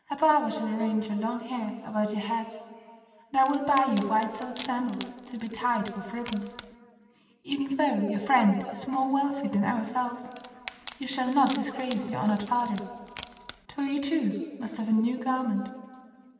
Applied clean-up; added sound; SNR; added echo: none; Wood; 18 dB; reverberation time 2.5 s.